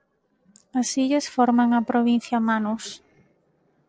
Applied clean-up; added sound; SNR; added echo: neural separator model SepFormer DNS4.